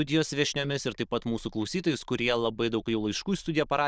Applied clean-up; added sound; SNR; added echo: neural diffusion model UNIVERSE++.